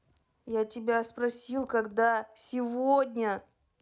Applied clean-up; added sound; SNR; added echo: none; none; none; none.